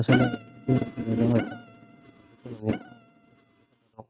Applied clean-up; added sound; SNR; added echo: neural mask model RNNoise.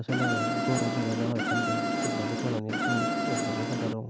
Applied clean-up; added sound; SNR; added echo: none; Insect; -4 dB; none.